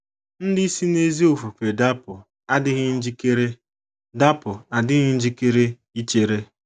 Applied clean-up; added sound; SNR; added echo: none; none; none; none.